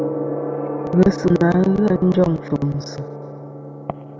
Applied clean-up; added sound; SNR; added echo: none; Gong; 8 dB; none.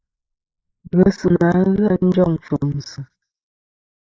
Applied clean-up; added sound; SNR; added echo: neural mask model Resemble Enhance denoiser.